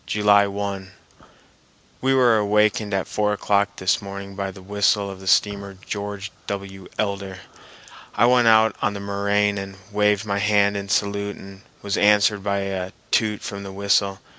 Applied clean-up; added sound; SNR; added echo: none; none; none; none.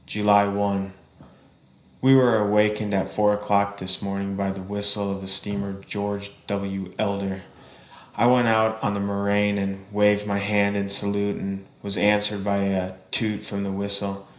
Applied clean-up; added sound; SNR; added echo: none; none; none; reverberation time 0.5 s.